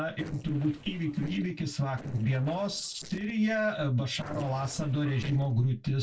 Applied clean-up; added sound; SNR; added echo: neural separator model SepFormer DNS4.